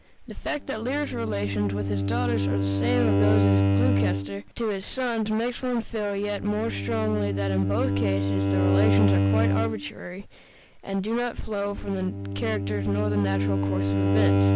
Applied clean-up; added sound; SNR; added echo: none; Bowed string instrument; -3 dB; none.